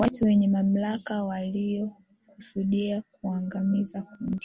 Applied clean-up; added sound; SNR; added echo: none; none; none; none.